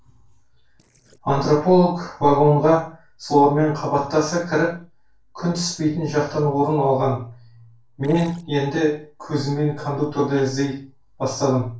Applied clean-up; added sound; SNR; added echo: neural separator model SepFormer DNS4.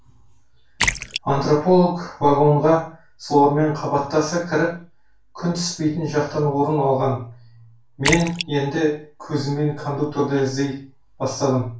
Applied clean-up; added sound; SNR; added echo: none; Splash, splatter; 8 dB; reverberation time 0.3 s.